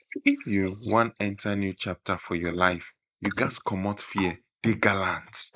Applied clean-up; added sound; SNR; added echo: neural mask model Resemble Enhance denoiser.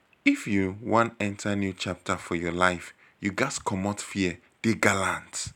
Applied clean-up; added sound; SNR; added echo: none; none; none; none.